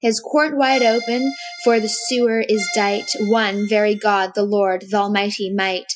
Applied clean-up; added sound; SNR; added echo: classical method Wiener filter.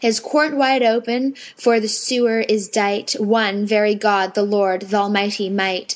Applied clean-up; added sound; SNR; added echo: neural mask model Resemble Enhance denoiser.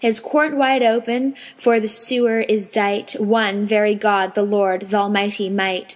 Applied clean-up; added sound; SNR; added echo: none; none; none; none.